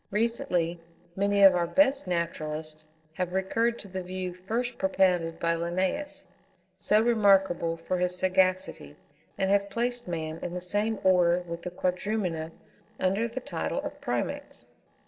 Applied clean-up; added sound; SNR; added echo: neural separator model SepFormer DNS4.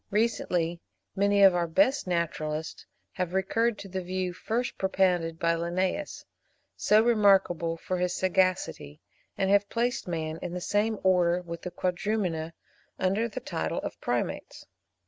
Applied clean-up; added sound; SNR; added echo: none; none; none; none.